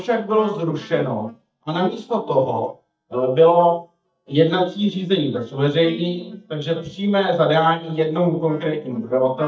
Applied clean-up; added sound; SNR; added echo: neural mask model DeepFilterNet 3.